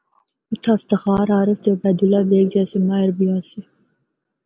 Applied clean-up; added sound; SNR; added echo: none; none; none; none.